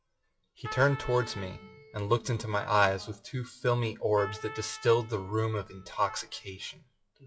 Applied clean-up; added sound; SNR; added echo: classical method WPE with log-MMSE.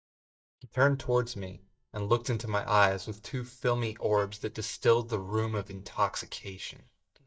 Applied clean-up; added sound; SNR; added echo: neural mask model DeepFilterNet 3.